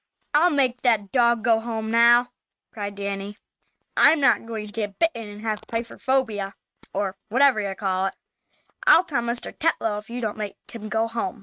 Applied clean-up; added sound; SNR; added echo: neural mask model RNNoise.